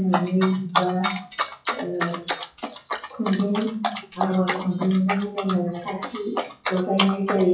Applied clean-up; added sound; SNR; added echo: classical method WPE with log-MMSE.